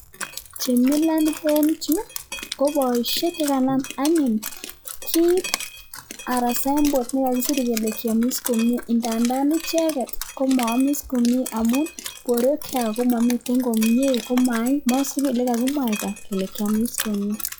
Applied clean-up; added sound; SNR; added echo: classical method log-MMSE.